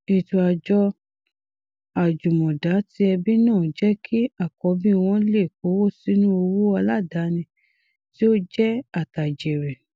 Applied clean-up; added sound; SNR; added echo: none; none; none; none.